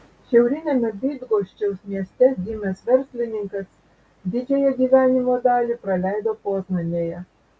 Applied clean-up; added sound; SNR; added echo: none; none; none; none.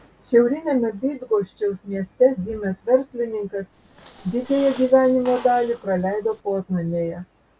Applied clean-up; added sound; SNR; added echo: none; Squeak; 20 dB; none.